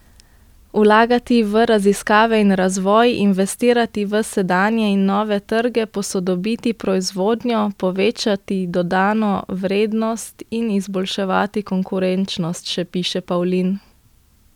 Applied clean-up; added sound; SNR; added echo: none; none; none; none.